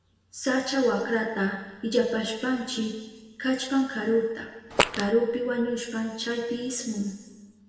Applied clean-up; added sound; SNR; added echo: none; Fart; -2 dB; reverberation time 1.4 s.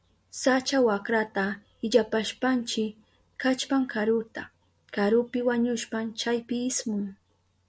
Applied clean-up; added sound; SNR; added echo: none; none; none; none.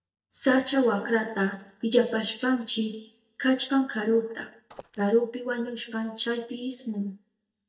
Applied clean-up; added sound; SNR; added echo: neural mask model DeepFilterNet 3.